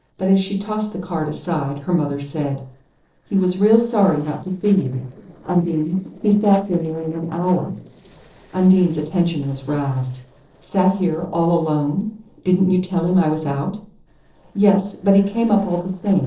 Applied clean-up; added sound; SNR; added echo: neural separator model SepFormer DNS4.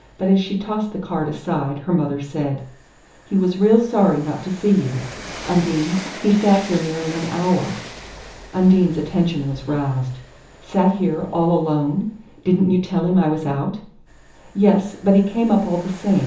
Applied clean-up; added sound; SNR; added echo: none; Train; 19 dB; reverberation time 1.2 s.